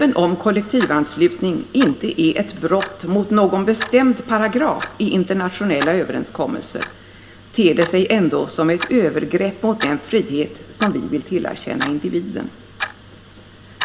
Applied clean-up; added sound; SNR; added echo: none; Clock; 14 dB; reverberation time 0.4 s.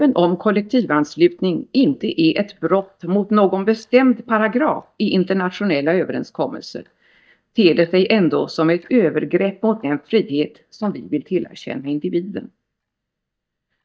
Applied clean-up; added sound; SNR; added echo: neural mask model DeepFilterNet 3.